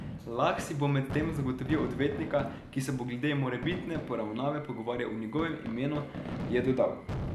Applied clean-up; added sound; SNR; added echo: none; Fireworks; 8 dB; none.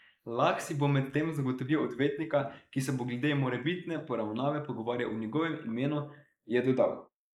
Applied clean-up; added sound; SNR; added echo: neural mask model Resemble Enhance denoiser.